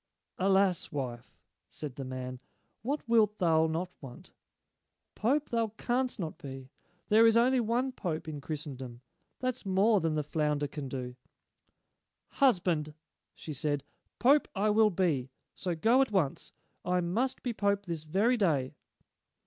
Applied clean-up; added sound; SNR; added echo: none; none; none; none.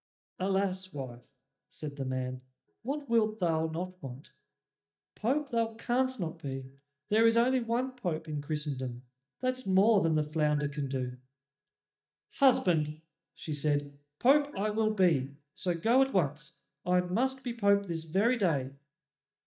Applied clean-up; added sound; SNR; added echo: neural mask model DeepFilterNet 3.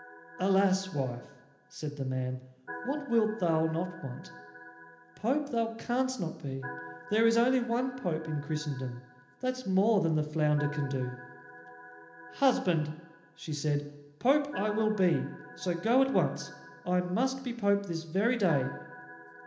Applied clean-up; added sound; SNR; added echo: none; Organ; 17 dB; reverberation time 0.8 s.